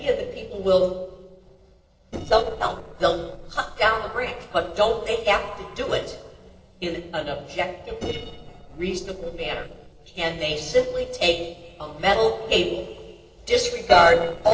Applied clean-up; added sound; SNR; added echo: neural separator model SepFormer DNS4.